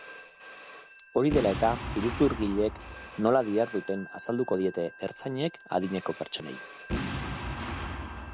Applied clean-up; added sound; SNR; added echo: none; Telephone + Boom; 8 dB; none.